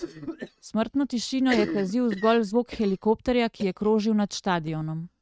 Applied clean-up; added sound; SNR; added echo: neural mask model RNNoise.